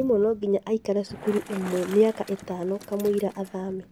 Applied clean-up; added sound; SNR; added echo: none; Bicycle + Coin (dropping); 17 dB; none.